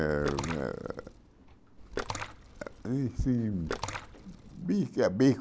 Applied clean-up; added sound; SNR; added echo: none; Splash, splatter; 10 dB; none.